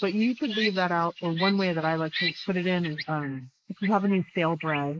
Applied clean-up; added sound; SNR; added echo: neural mask model Resemble Enhance denoiser.